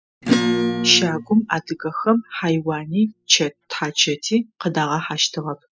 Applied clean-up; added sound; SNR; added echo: classical method spectral subtraction.